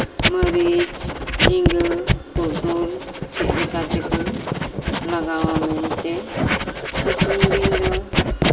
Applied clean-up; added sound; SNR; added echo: none; Writing; -2 dB; reverberation time 1.9 s.